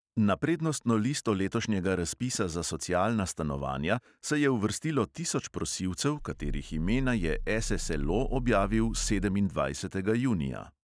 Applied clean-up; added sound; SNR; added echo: none; Growling; 6 dB; none.